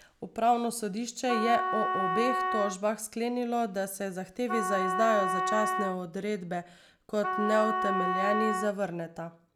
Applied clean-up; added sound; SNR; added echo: none; Wind instrument, woodwind instrument; 1 dB; none.